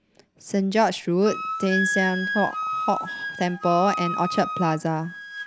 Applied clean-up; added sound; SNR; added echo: none; Wind instrument, woodwind instrument; 5 dB; none.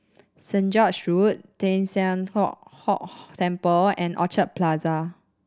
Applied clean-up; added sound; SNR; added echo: none; none; none; none.